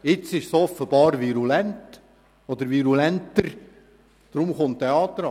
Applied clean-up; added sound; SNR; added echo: none; none; none; none.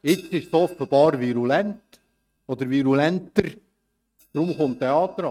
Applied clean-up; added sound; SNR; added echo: neural mask model RNNoise.